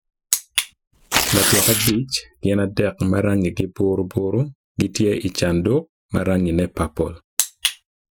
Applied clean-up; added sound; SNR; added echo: classical method Wiener filter.